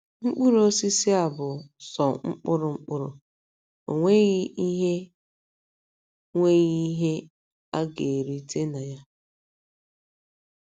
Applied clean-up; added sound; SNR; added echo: none; none; none; none.